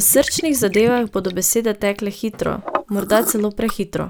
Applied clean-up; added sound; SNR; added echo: none; Liquid; 11 dB; none.